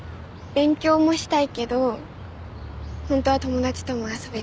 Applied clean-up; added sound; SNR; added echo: none; none; none; none.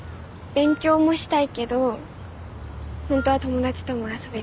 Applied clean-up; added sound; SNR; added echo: none; Wind instrument, woodwind instrument; 18 dB; none.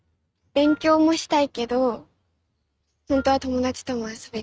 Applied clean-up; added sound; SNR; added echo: neural mask model RNNoise.